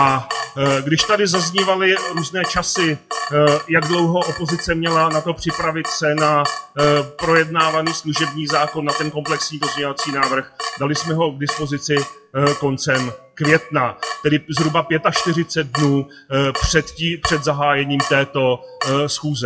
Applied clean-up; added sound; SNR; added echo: classical method WPE with log-MMSE.